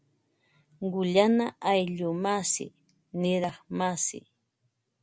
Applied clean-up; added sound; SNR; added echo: none; none; none; none.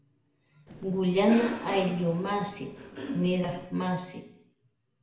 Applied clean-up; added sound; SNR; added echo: none; Cough; 10 dB; reverberation time 0.7 s.